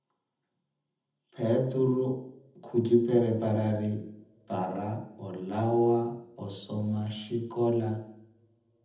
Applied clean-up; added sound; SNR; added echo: none; none; none; reverberation time 0.8 s.